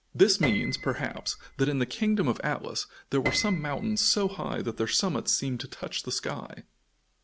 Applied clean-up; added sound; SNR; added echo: none; Piano; 10 dB; none.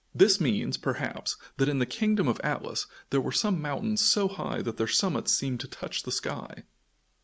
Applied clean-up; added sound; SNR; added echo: none; none; none; none.